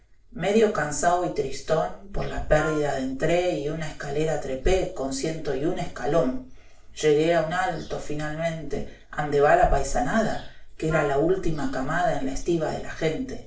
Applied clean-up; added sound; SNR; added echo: neural separator model SepFormer DNS4.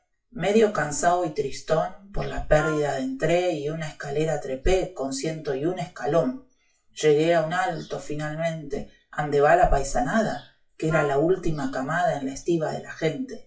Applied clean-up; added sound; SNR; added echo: classical method WPE with log-MMSE.